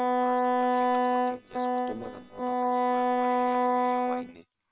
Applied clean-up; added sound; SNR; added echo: neural separator model SepFormer WHAM!.